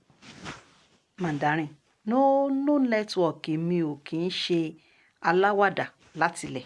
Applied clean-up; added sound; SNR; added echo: none; none; none; none.